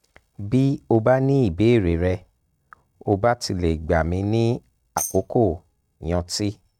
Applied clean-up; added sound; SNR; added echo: neural mask model RNNoise.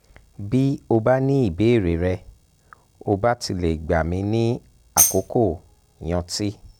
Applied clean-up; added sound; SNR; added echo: none; Tambourine; 2 dB; none.